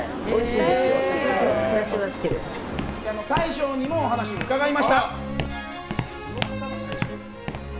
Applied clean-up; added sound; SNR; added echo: none; Walk, footsteps; 11 dB; none.